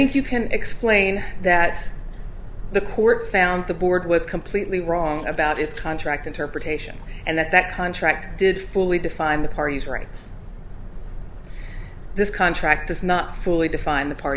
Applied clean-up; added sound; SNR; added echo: none; none; none; none.